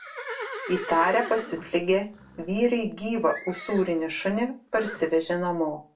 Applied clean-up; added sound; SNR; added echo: none; Livestock, farm animals, working animals; 13 dB; reverberation time 0.2 s.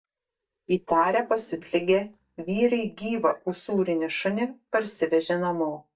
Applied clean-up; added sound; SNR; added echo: neural mask model DeepFilterNet 3.